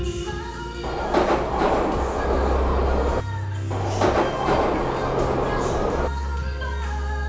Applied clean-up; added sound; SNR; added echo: none; Subway, metro, underground; -4 dB; reverberation time 0.9 s.